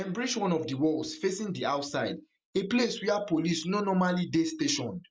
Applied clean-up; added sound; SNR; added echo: none; none; none; none.